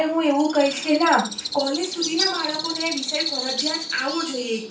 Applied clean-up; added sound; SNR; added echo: none; Bird; 6 dB; reverberation time 0.2 s.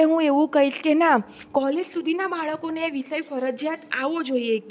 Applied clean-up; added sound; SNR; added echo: none; none; none; none.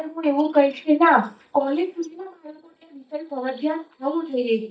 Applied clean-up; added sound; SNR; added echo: neural mask model DeepFilterNet 3.